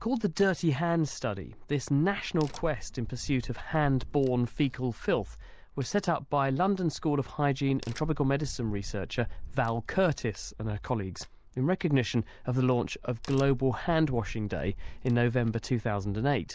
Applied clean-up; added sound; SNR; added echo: none; Crack; 13 dB; none.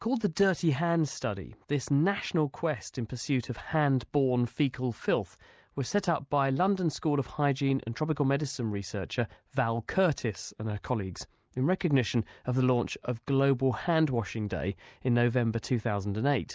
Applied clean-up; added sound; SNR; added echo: none; none; none; none.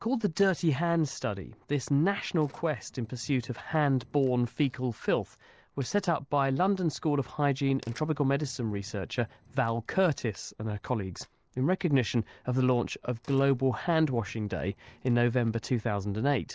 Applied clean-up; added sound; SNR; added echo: neural separator model SepFormer DNS4.